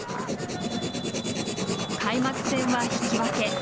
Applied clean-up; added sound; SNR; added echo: none; Writing; 1 dB; none.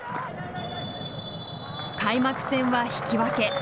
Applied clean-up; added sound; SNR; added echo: none; none; none; none.